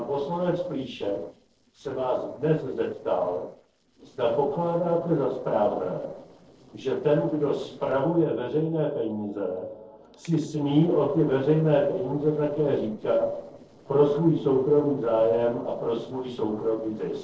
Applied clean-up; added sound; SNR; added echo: neural separator model SepFormer DNS4.